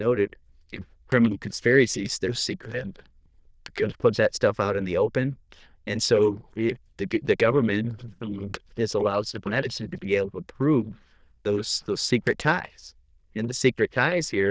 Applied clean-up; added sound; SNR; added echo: neural diffusion model UNIVERSE++.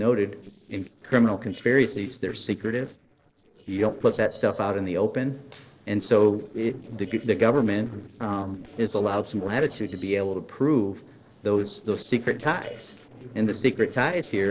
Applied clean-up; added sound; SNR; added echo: neural separator model SepFormer DNS4.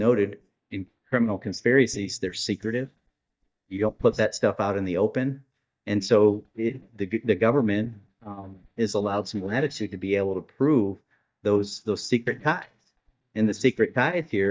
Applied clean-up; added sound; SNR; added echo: neural mask model DeepFilterNet 3.